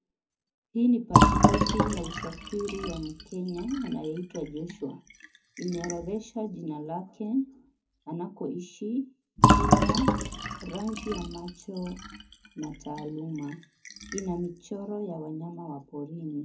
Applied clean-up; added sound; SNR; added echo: none; Fill (with liquid); -4 dB; reverberation time 0.3 s.